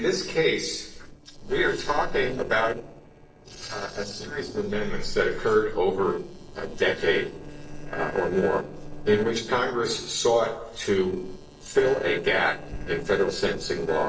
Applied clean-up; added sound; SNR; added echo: neural separator model SepFormer DNS4.